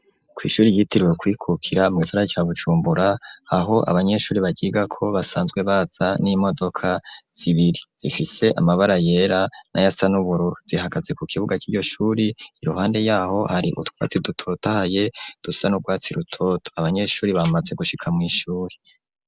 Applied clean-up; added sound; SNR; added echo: none; none; none; none.